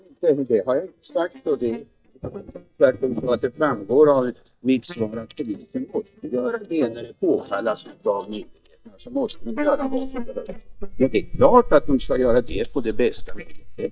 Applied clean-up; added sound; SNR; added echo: neural mask model DeepFilterNet 3.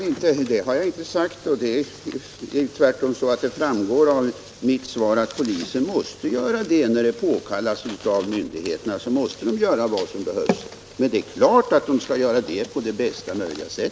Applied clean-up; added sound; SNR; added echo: none; none; none; none.